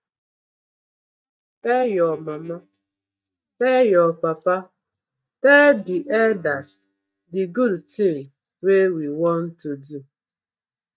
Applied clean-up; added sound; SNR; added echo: neural mask model DeepFilterNet 3.